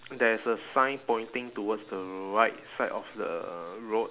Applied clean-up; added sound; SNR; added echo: none; none; none; none.